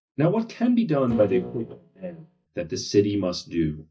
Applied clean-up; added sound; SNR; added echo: neural mask model DeepFilterNet 3.